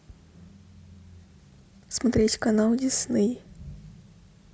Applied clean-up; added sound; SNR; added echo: none; none; none; none.